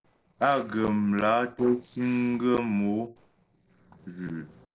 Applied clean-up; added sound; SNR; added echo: neural separator model SepFormer DNS4.